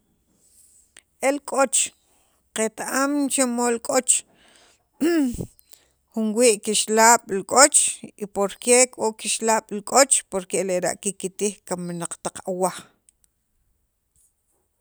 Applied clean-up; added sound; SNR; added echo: none; none; none; none.